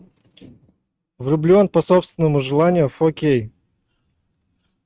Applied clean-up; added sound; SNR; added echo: neural mask model RNNoise.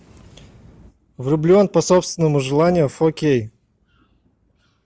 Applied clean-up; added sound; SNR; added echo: none; none; none; none.